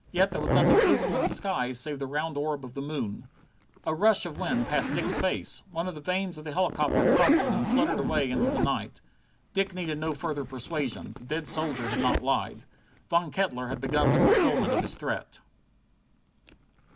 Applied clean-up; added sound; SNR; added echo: none; Zipper (clothing); 0 dB; none.